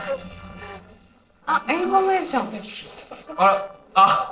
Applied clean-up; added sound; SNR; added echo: neural separator model SepFormer DNS4.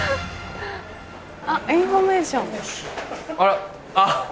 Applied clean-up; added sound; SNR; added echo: none; none; none; none.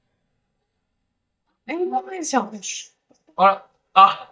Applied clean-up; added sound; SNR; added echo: neural mask model DeepFilterNet 3.